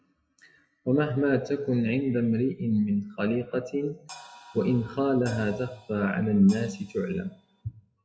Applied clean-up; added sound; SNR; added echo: classical method WPE with log-MMSE.